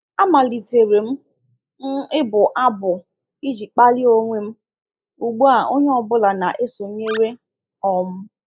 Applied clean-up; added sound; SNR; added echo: neural mask model Resemble Enhance denoiser.